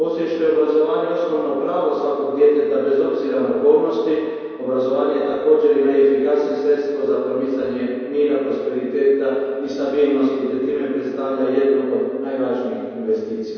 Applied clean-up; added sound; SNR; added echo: none; none; none; reverberation time 2.2 s.